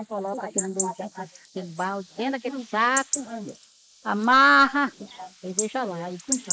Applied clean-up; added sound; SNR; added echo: neural mask model Resemble Enhance denoiser.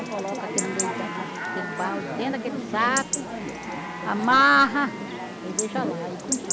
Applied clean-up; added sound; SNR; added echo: none; Chatter / Chirp, tweet / Livestock, farm animals, working animals; 4 dB; none.